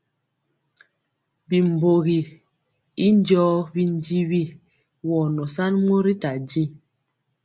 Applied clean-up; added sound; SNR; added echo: none; none; none; none.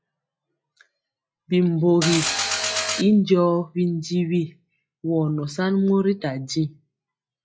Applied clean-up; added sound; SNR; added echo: classical method log-MMSE.